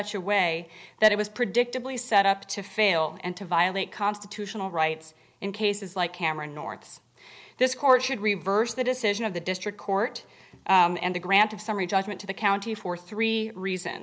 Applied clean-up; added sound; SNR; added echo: none; none; none; none.